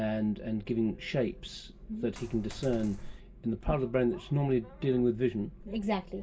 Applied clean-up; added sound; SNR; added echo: none; Coin (dropping); 11 dB; reverberation time 0.2 s.